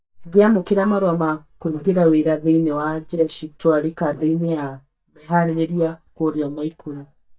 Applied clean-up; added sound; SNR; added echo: neural mask model DeepFilterNet 3.